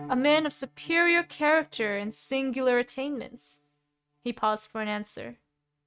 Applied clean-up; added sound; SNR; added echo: neural mask model RNNoise.